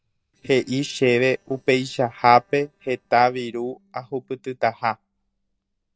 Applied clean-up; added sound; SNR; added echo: neural separator model SepFormer DNS4.